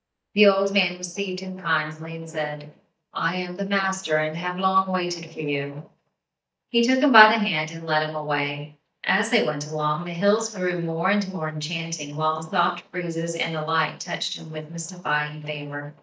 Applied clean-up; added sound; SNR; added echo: neural mask model DeepFilterNet 3.